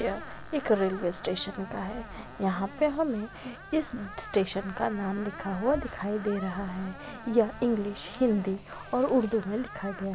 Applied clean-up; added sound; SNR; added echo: none; Screech; 16 dB; none.